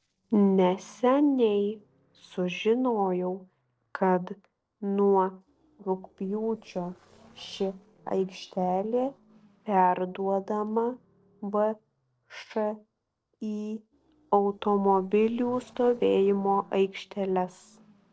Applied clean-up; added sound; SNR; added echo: neural separator model SepFormer DNS4.